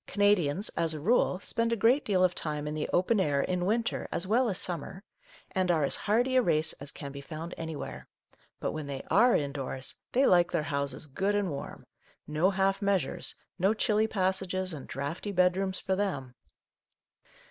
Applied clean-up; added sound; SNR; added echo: none; none; none; none.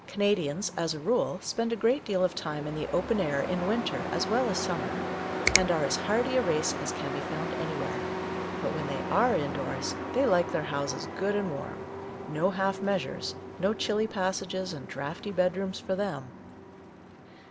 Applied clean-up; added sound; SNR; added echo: none; Finger snapping + Truck; 5 dB; none.